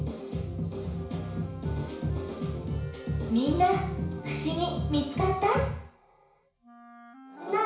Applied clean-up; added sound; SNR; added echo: none; Wind instrument, woodwind instrument; 19 dB; reverberation time 0.6 s.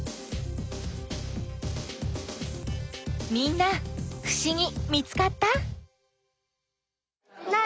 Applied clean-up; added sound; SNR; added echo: none; none; none; none.